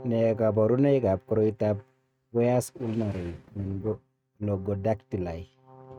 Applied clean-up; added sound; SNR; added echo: neural mask model RNNoise.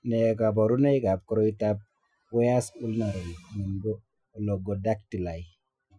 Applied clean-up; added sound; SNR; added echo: classical method Wiener filter.